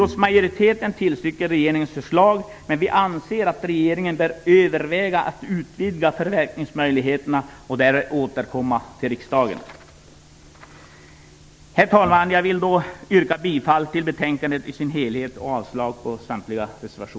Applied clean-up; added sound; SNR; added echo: none; none; none; none.